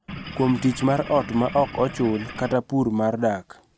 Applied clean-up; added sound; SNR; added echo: none; Engine / Boat, Water vehicle; 12 dB; none.